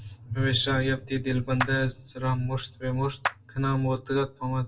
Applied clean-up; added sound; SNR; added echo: none; Clapping; 10 dB; reverberation time 0.2 s.